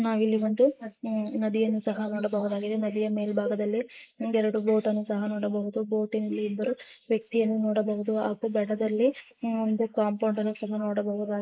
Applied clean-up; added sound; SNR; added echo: neural mask model Resemble Enhance denoiser.